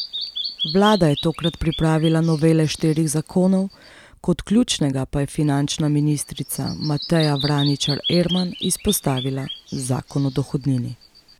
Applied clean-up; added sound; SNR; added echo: none; Bird vocalization, bird call, bird song; 13 dB; none.